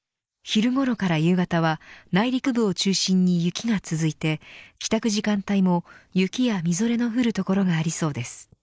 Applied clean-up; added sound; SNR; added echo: neural mask model Resemble Enhance denoiser.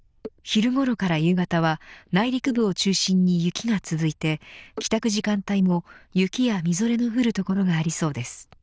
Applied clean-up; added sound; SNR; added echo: neural diffusion model UNIVERSE++.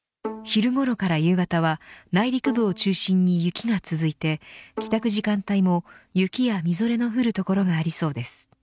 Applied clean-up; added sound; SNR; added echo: neural mask model RNNoise.